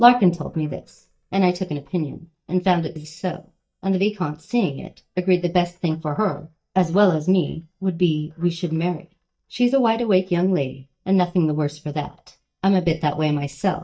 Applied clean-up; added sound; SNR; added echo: neural mask model DeepFilterNet 3.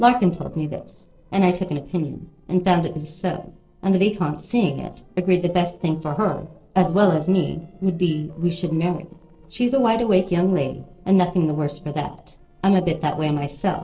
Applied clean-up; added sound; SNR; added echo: neural separator model SepFormer DNS4.